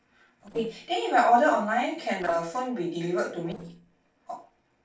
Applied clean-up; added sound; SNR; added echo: neural separator model SepFormer DNS4.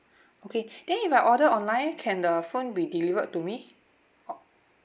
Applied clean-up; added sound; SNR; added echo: none; none; none; none.